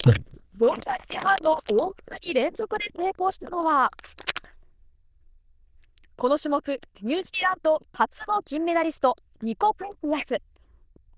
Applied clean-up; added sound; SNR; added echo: neural diffusion model UNIVERSE++.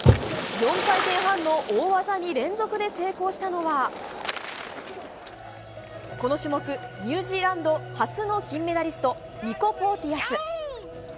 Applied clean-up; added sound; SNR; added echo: none; Splash, splatter; 5 dB; none.